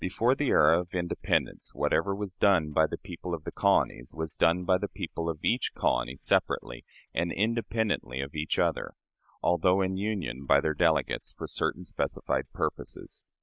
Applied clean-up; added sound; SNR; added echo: neural mask model Resemble Enhance denoiser.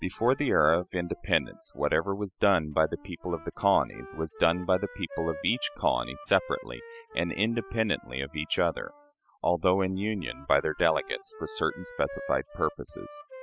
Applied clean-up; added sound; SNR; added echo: classical method spectral subtraction.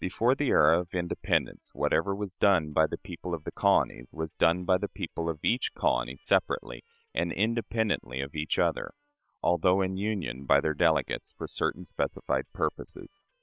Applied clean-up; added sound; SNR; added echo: neural separator model SepFormer WHAM!.